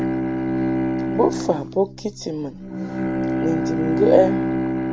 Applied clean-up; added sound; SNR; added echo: none; Bowed string instrument; -1 dB; none.